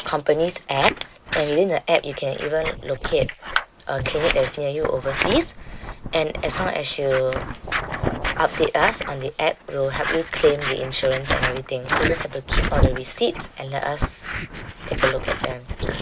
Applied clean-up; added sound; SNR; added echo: neural mask model Resemble Enhance denoiser.